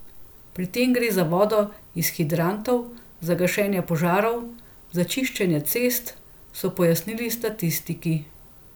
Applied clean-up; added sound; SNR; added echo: none; none; none; none.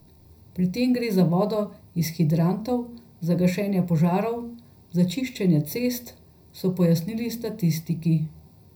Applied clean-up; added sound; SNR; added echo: none; none; none; reverberation time 0.3 s.